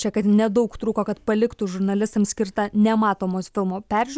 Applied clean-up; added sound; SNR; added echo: none; none; none; none.